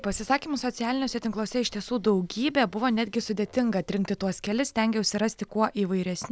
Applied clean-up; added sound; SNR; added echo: none; none; none; none.